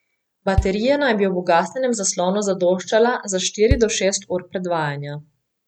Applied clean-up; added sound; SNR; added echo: none; Bass drum; 9 dB; none.